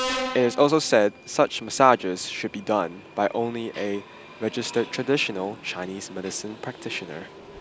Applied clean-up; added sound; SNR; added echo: none; Subway, metro, underground; 13 dB; none.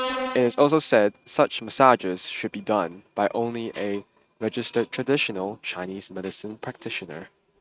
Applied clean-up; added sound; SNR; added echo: neural mask model RNNoise.